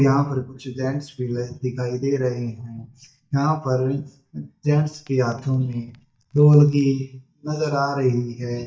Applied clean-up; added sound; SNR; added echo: neural mask model DeepFilterNet 3.